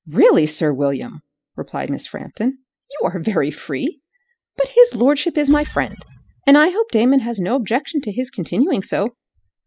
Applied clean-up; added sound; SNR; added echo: classical method spectral subtraction.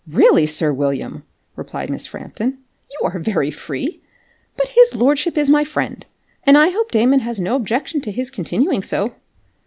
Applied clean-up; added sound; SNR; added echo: none; none; none; none.